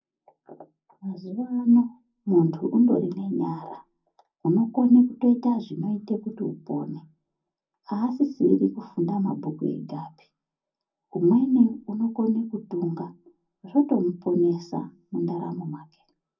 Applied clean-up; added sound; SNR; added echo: none; none; none; reverberation time 0.4 s.